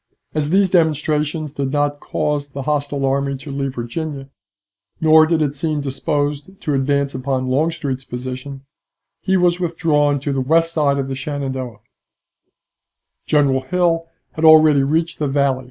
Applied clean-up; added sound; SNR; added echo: neural mask model Resemble Enhance denoiser.